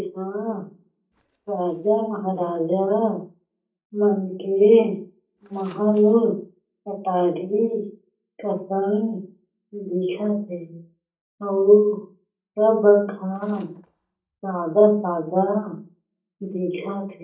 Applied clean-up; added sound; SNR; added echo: neural mask model DeepFilterNet 3.